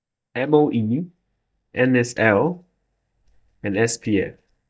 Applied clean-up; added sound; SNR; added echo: neural mask model DeepFilterNet 3.